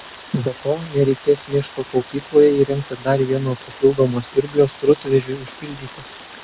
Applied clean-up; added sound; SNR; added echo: none; Rain; 19 dB; none.